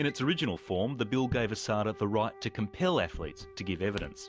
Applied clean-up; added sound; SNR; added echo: none; Drawer open or close + Wind instrument, woodwind instrument; 14 dB; none.